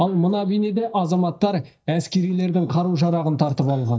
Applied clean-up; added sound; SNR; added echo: neural mask model DeepFilterNet 3.